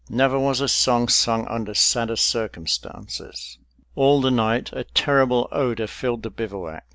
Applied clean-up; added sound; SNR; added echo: none; none; none; none.